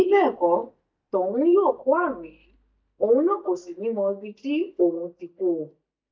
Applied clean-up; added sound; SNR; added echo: neural mask model DeepFilterNet 3.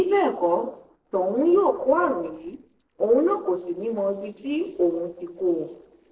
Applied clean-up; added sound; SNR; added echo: neural separator model SepFormer DNS4.